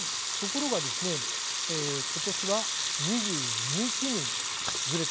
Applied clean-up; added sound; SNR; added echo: none; Sink (filling or washing) / Water tap, faucet / Liquid; -4 dB; none.